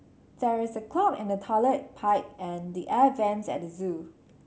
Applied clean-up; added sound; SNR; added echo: none; none; none; none.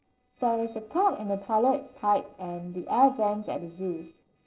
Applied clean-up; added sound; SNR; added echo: neural separator model SepFormer DNS4.